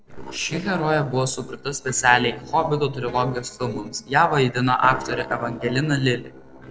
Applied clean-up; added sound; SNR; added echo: neural separator model SepFormer DNS4.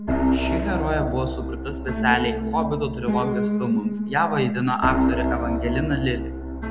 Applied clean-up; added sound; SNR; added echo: none; Piano; -1 dB; none.